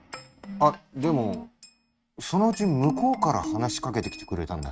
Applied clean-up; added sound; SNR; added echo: neural mask model RNNoise.